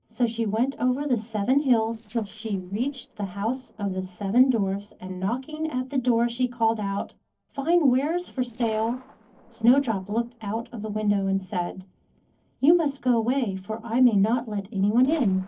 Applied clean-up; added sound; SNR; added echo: neural separator model SepFormer DNS4.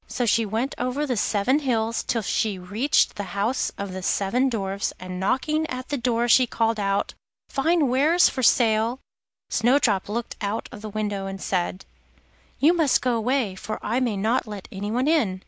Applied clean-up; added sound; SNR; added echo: none; none; none; none.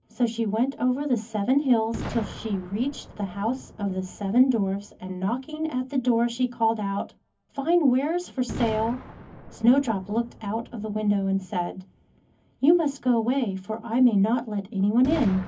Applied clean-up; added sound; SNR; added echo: none; Boom; 17 dB; reverberation time 0.3 s.